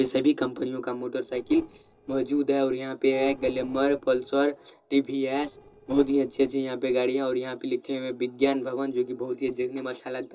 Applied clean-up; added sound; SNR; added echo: neural separator model SepFormer DNS4.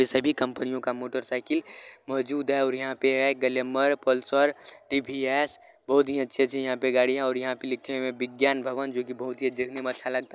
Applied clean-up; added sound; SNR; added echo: none; none; none; none.